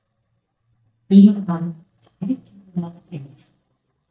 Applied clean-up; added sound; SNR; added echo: neural mask model DeepFilterNet 3.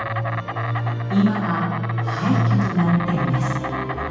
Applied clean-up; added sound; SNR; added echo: none; Insect; 8 dB; reverberation time 1.3 s.